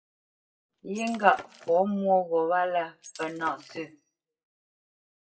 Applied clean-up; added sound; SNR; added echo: classical method WPE with log-MMSE.